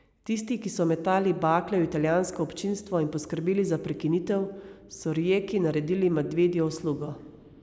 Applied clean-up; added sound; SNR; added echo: none; none; none; none.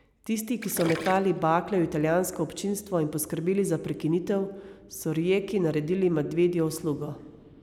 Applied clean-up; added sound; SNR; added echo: none; Gurgling; 16 dB; none.